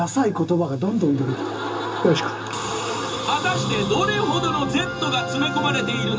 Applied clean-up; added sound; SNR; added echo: none; Tools; 19 dB; reverberation time 0.2 s.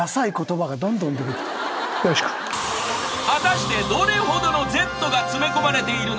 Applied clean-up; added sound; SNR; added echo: none; none; none; none.